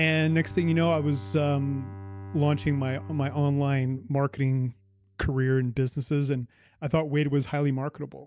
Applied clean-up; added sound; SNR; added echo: none; Bowed string instrument; 16 dB; none.